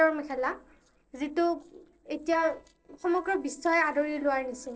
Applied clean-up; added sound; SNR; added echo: neural separator model SepFormer DNS4.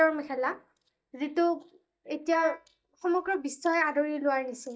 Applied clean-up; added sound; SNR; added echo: neural mask model DeepFilterNet 3.